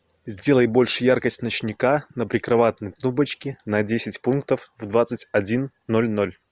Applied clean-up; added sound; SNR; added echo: none; none; none; none.